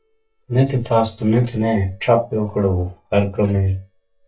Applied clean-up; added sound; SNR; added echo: neural mask model DeepFilterNet 3.